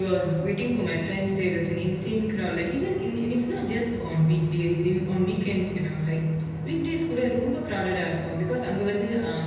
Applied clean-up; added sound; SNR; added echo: none; none; none; reverberation time 0.9 s.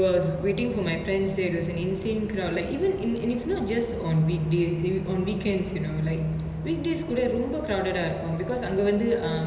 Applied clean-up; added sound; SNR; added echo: none; none; none; none.